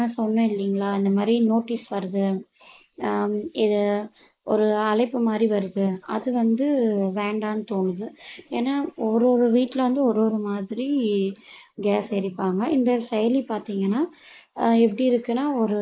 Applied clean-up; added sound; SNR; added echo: neural mask model Resemble Enhance denoiser.